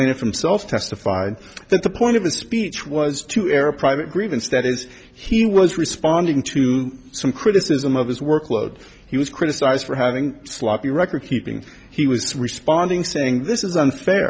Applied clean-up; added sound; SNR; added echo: none; none; none; none.